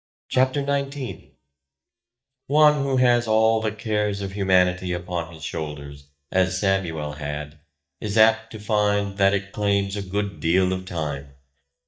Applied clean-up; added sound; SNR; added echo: neural mask model DeepFilterNet 3.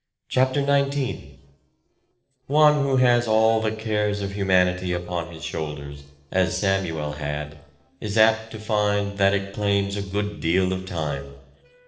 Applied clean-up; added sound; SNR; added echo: neural separator model SepFormer DNS4.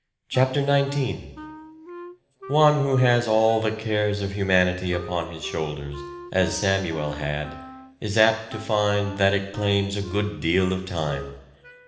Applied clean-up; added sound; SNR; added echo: none; Wind instrument, woodwind instrument; 17 dB; reverberation time 1.1 s.